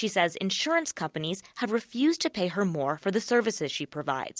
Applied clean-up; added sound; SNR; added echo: none; none; none; none.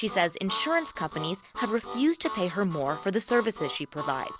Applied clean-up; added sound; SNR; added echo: none; Harmonica; 10 dB; none.